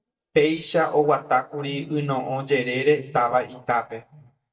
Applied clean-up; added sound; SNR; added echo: neural mask model DeepFilterNet 3.